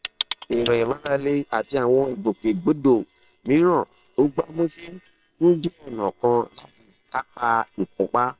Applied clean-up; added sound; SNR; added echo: neural separator model SepFormer WHAM!.